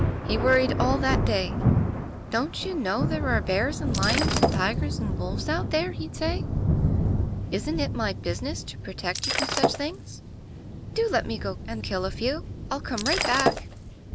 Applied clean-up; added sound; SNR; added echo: none; Shatter + Thunder; -2 dB; none.